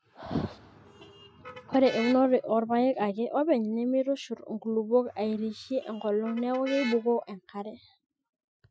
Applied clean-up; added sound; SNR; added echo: classical method Wiener filter.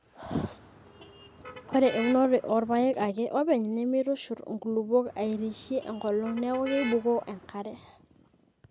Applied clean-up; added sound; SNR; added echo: none; Motor vehicle (road); 15 dB; none.